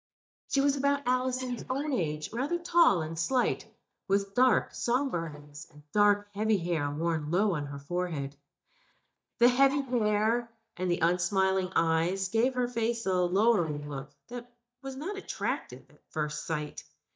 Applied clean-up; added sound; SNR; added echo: neural mask model DeepFilterNet 3.